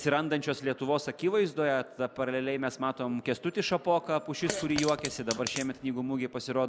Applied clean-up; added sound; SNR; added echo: none; Fart; 7 dB; none.